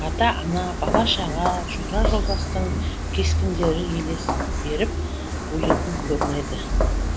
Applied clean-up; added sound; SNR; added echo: none; Walk, footsteps; -3 dB; none.